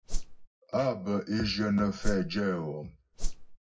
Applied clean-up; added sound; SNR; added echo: none; Whoosh, swoosh, swish; -2 dB; reverberation time 0.4 s.